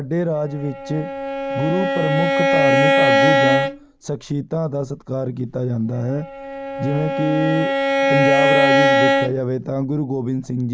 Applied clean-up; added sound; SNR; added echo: none; Bowed string instrument; -3 dB; none.